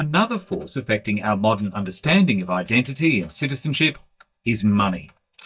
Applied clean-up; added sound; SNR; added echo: neural mask model DeepFilterNet 3.